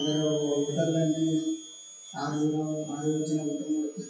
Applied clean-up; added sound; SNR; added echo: classical method WPE with log-MMSE.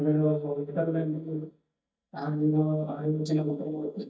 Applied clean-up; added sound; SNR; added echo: neural mask model DeepFilterNet 3.